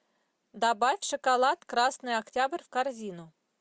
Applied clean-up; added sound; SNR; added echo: none; none; none; none.